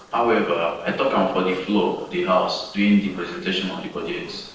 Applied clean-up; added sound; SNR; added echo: neural separator model SepFormer DNS4.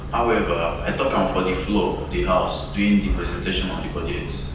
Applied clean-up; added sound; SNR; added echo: none; Breathing; 6 dB; reverberation time 0.9 s.